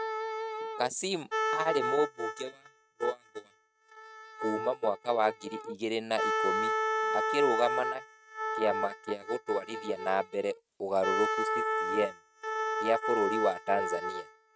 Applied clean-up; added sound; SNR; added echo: neural mask model RNNoise.